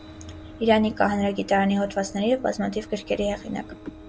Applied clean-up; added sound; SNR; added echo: none; Bowed string instrument + Vehicle; 18 dB; none.